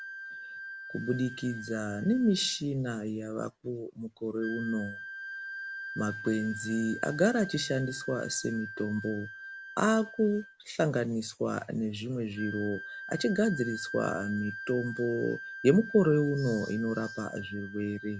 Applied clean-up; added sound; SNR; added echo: none; Wind instrument, woodwind instrument; 12 dB; none.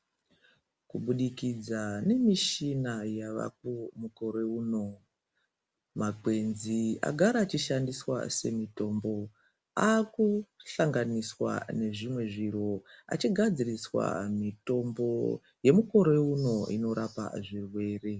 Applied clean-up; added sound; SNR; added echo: none; none; none; none.